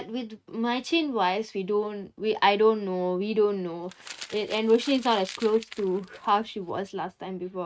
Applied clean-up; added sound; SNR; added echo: neural mask model RNNoise.